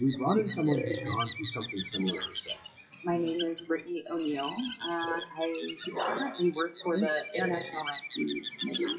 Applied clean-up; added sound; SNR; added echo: classical method WPE with log-MMSE.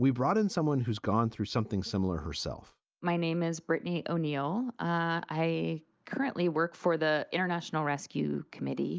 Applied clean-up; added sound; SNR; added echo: none; none; none; none.